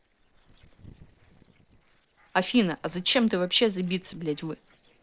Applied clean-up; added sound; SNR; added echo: neural separator model SepFormer DNS4.